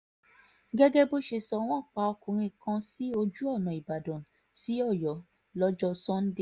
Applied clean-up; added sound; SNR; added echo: none; none; none; none.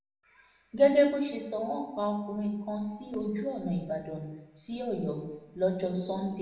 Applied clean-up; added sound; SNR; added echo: none; none; none; reverberation time 0.9 s.